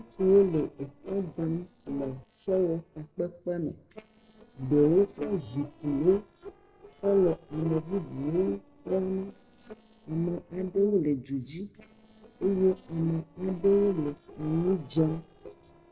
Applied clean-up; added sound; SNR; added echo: neural separator model SepFormer DNS4.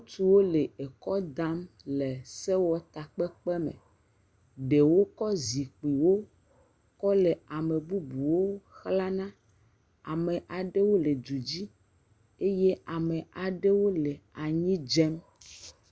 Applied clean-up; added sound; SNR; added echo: none; none; none; none.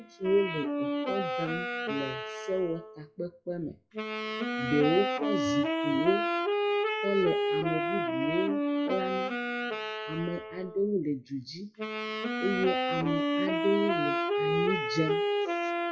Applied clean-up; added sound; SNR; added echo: classical method WPE with log-MMSE.